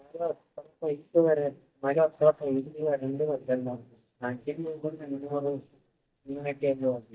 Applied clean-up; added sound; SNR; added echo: neural mask model DeepFilterNet 3.